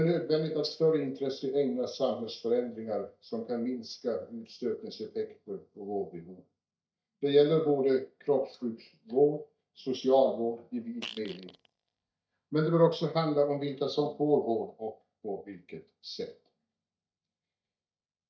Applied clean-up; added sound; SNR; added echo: neural mask model DeepFilterNet 3.